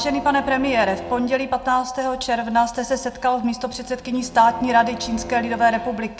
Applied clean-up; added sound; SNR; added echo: none; Bowed string instrument; 17 dB; reverberation time 0.3 s.